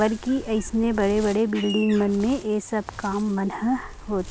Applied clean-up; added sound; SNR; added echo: none; Wind; 17 dB; none.